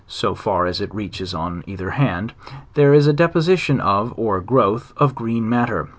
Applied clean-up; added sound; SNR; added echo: none; none; none; none.